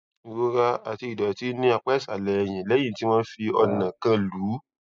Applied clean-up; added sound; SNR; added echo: classical method spectral subtraction.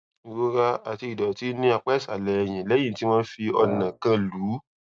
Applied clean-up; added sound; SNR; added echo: neural mask model RNNoise.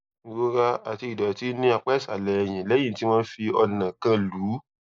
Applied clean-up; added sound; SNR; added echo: neural mask model Resemble Enhance denoiser.